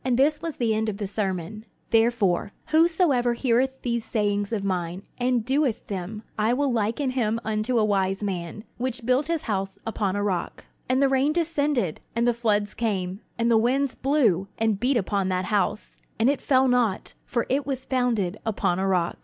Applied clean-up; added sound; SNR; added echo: none; none; none; none.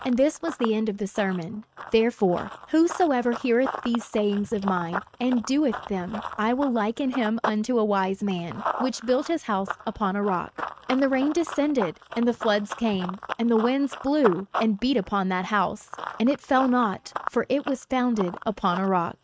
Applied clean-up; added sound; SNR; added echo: neural mask model RNNoise.